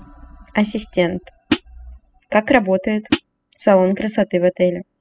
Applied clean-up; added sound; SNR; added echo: classical method spectral subtraction.